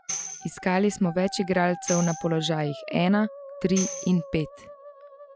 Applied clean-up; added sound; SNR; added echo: classical method Wiener filter.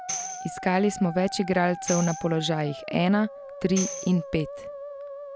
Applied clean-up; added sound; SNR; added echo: none; Musical instrument + Tambourine; 10 dB; none.